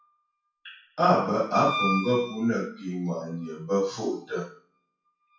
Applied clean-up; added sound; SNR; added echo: classical method WPE with log-MMSE.